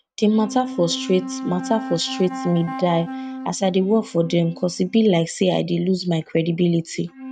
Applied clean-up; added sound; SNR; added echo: neural mask model RNNoise.